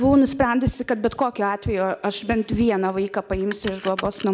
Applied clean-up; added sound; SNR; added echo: none; Car; 19 dB; none.